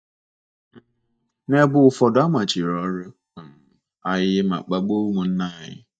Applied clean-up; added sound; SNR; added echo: neural mask model DeepFilterNet 3.